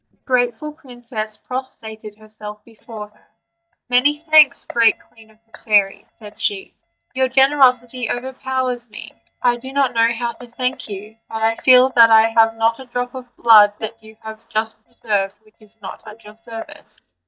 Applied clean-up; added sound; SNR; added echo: neural mask model DeepFilterNet 3.